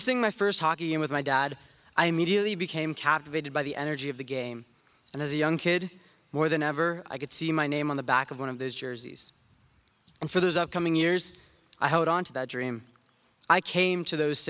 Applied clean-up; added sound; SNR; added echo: none; none; none; none.